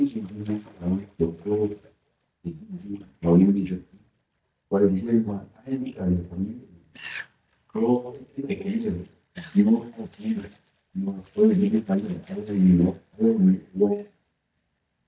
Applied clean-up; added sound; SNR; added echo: neural mask model DeepFilterNet 3.